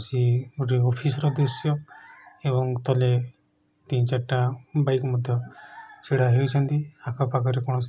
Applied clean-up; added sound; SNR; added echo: none; none; none; none.